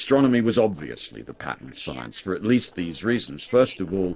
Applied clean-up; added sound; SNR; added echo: neural separator model SepFormer DNS4.